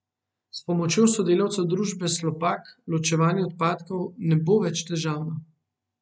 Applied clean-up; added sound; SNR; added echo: none; none; none; none.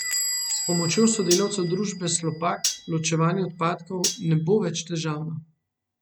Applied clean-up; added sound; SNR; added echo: none; Squeak / Bell + Cutlery, silverware; 7 dB; none.